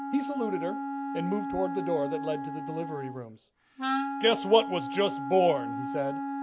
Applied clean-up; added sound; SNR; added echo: none; Wind instrument, woodwind instrument; 4 dB; none.